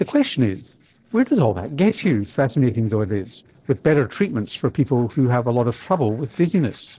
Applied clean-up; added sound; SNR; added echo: neural separator model SepFormer DNS4.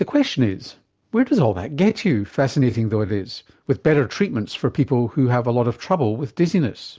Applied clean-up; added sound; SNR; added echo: none; none; none; none.